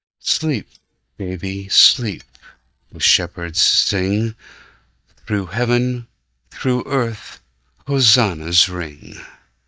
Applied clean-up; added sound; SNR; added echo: neural mask model DeepFilterNet 3.